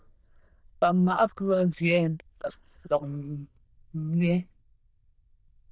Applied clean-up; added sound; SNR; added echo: neural diffusion model UNIVERSE++.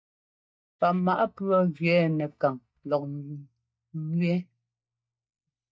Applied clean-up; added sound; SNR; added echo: neural mask model DeepFilterNet 3.